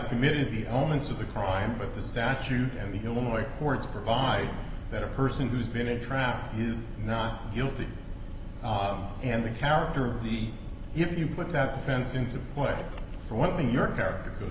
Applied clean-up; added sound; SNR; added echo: none; none; none; none.